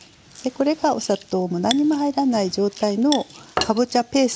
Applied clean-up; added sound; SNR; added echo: none; none; none; none.